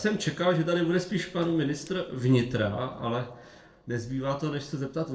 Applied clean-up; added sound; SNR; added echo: neural separator model SepFormer DNS4.